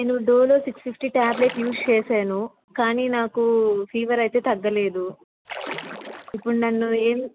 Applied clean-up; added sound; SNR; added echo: none; Splash, splatter; 14 dB; none.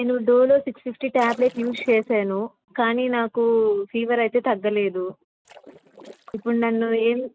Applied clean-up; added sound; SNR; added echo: neural mask model RNNoise.